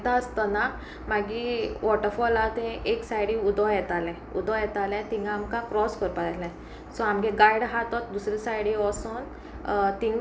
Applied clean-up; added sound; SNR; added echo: none; none; none; none.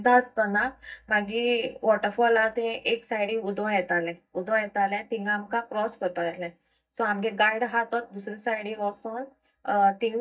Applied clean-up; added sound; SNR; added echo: neural mask model DeepFilterNet 3.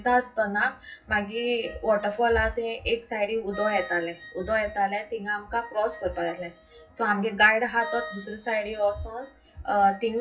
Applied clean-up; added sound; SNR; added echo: classical method WPE with log-MMSE.